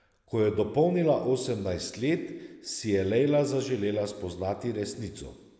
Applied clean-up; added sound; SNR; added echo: none; none; none; none.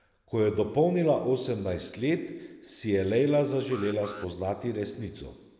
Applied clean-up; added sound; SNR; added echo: none; Alarm; 20 dB; none.